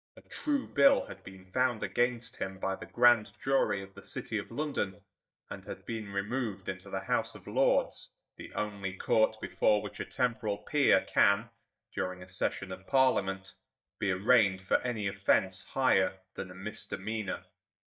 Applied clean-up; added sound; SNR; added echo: neural mask model DeepFilterNet 3.